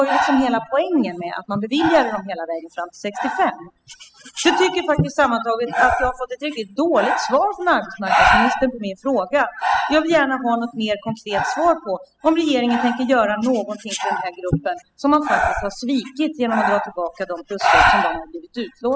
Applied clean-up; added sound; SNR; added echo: classical method spectral subtraction.